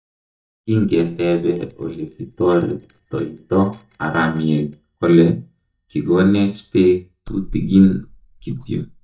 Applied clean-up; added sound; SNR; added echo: neural mask model DeepFilterNet 3.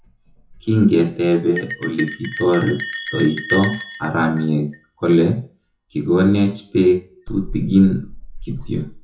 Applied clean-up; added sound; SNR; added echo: classical method WPE with log-MMSE.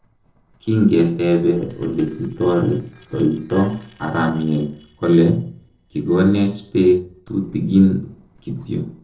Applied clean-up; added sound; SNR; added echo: neural separator model SepFormer DNS4.